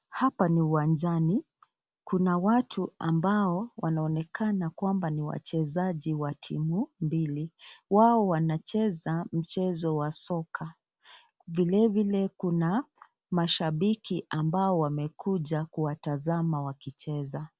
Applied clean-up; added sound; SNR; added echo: none; none; none; none.